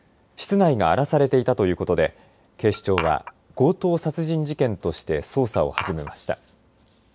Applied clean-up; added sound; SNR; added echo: none; Glass; 12 dB; none.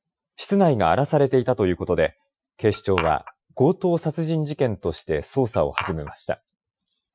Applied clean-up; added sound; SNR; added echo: classical method Wiener filter.